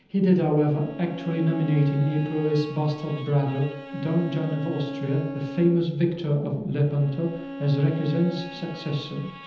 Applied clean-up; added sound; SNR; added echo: none; Bowed string instrument; 12 dB; reverberation time 0.9 s.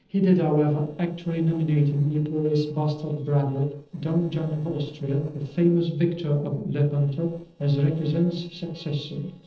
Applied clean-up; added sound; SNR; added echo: neural separator model SepFormer DNS4.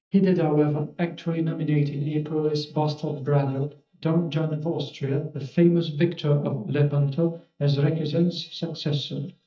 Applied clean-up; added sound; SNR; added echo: neural mask model DeepFilterNet 3.